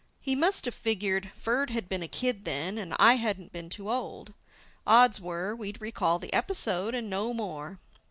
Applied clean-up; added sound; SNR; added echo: none; none; none; none.